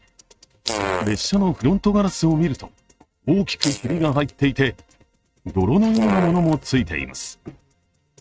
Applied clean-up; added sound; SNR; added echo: neural mask model RNNoise.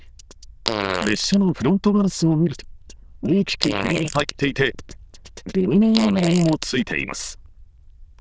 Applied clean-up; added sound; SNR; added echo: neural diffusion model UNIVERSE++.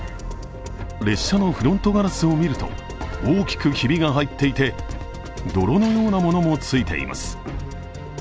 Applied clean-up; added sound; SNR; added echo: none; none; none; none.